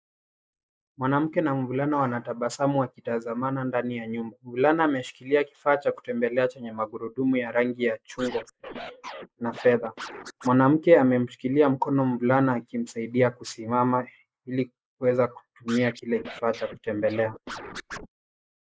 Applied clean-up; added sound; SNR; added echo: neural mask model Resemble Enhance denoiser.